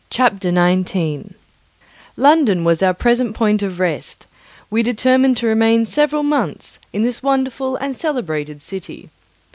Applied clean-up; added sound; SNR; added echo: none; none; none; none.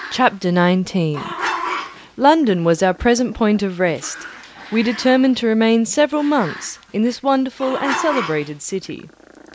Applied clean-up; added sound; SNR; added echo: none; Growling; 12 dB; none.